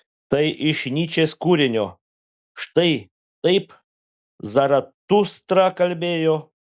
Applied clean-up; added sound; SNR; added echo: none; none; none; none.